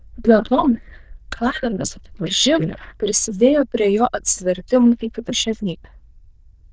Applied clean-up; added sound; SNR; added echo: neural diffusion model UNIVERSE++.